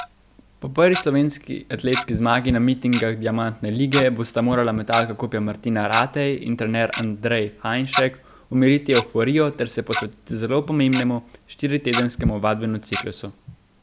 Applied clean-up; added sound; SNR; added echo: none; Tick-tock; 10 dB; none.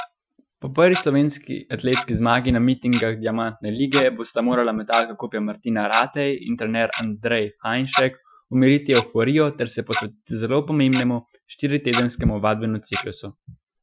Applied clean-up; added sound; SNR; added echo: classical method Wiener filter.